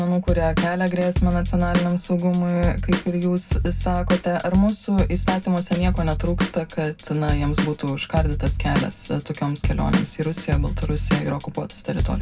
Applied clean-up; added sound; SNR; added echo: none; Drum / Drum kit; 2 dB; reverberation time 0.3 s.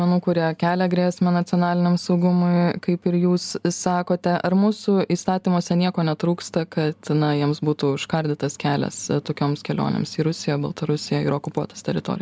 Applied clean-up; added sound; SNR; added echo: none; none; none; none.